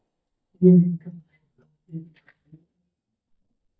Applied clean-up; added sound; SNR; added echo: neural mask model DeepFilterNet 3.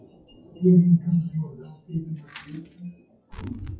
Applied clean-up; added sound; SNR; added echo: classical method WPE with log-MMSE.